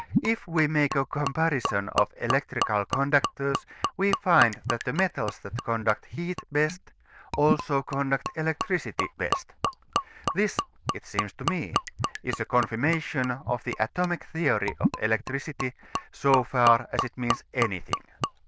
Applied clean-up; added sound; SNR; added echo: neural diffusion model UNIVERSE++.